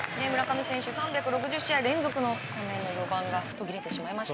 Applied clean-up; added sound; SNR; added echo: none; none; none; none.